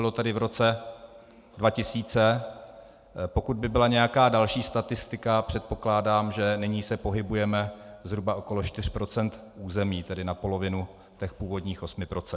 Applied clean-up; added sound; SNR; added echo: none; none; none; none.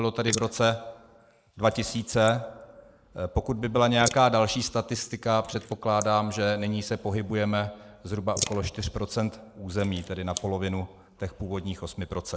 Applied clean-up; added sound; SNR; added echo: neural mask model Resemble Enhance denoiser.